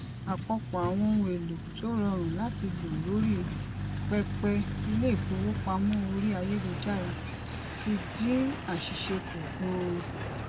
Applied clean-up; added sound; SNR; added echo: none; Truck; 4 dB; none.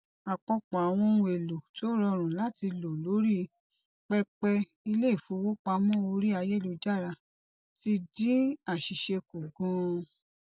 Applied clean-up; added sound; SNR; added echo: none; none; none; none.